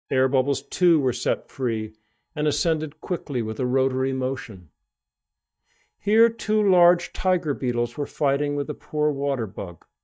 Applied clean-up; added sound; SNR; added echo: neural mask model DeepFilterNet 3.